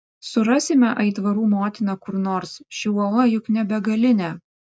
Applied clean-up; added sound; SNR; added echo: none; none; none; none.